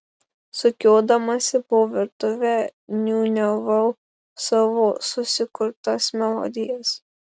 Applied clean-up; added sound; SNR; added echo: none; none; none; none.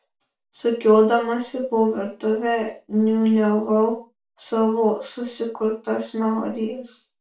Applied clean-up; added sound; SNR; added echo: none; none; none; reverberation time 0.3 s.